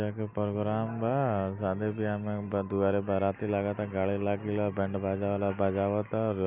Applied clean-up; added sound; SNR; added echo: none; none; none; none.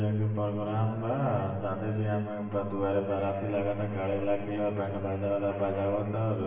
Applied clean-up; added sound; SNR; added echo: none; none; none; reverberation time 1.1 s.